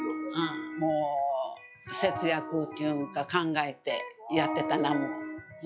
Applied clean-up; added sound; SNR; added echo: classical method log-MMSE.